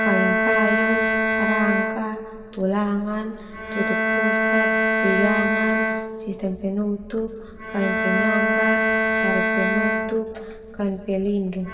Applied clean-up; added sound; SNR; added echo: none; Bowed string instrument; -3 dB; reverberation time 1.7 s.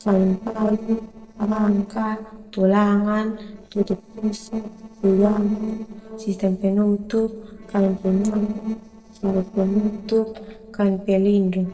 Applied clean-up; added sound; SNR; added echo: neural separator model SepFormer DNS4.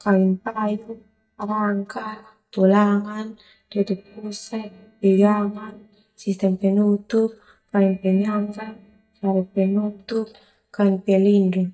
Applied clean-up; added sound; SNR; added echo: neural mask model DeepFilterNet 3.